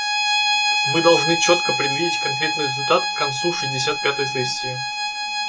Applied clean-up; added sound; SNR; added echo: none; Bowed string instrument; -1 dB; none.